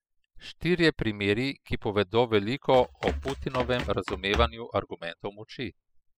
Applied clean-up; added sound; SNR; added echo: classical method spectral subtraction.